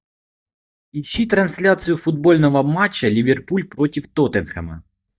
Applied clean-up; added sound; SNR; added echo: neural mask model DeepFilterNet 3.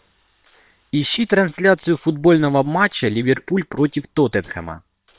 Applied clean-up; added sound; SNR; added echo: neural separator model SepFormer WHAM!.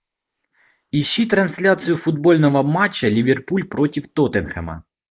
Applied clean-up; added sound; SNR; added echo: neural mask model Resemble Enhance denoiser.